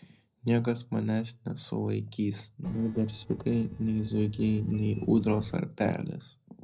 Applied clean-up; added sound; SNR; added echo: neural separator model SepFormer DNS4.